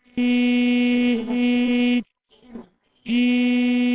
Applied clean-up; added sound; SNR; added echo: neural separator model SepFormer WHAMR!.